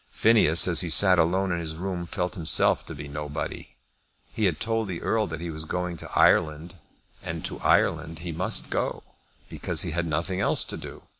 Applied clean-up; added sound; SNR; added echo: none; Strum; 18 dB; none.